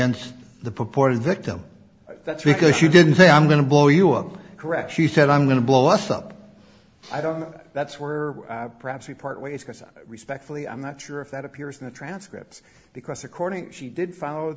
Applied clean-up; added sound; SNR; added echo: none; none; none; none.